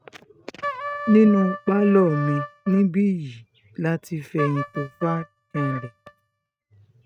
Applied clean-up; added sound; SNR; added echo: neural mask model RNNoise.